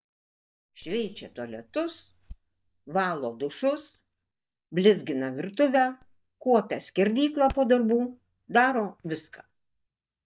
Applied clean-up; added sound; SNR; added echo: neural mask model DeepFilterNet 3.